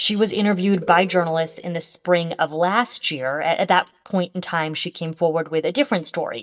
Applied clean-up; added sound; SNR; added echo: neural mask model DeepFilterNet 3.